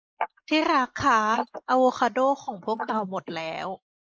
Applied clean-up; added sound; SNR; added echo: neural mask model Resemble Enhance denoiser.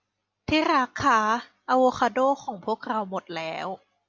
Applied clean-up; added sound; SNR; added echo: none; none; none; none.